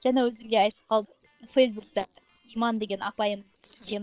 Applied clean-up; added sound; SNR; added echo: neural separator model SepFormer WHAM!.